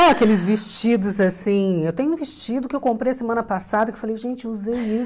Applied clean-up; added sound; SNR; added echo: none; none; none; none.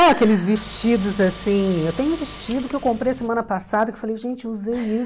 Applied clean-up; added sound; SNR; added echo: none; Car; 16 dB; none.